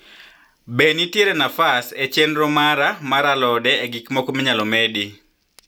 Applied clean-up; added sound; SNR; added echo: none; none; none; none.